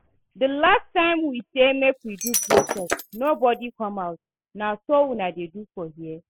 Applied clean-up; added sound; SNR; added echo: classical method spectral subtraction.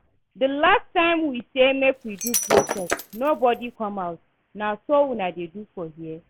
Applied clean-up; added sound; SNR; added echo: none; Shatter; 3 dB; none.